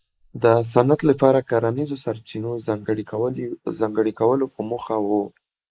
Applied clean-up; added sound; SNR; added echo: neural mask model Resemble Enhance denoiser.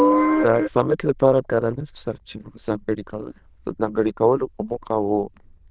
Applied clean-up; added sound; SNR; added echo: neural diffusion model UNIVERSE++.